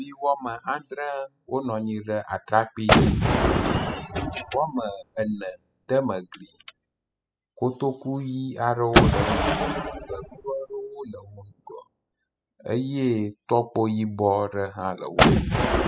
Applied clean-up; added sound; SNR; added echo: classical method spectral subtraction.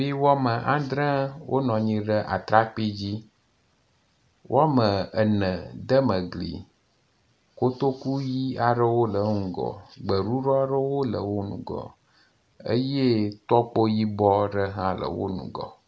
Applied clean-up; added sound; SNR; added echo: none; none; none; none.